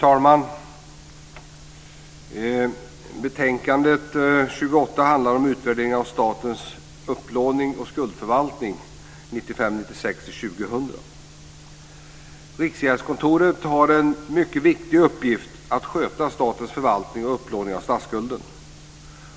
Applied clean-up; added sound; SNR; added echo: none; none; none; none.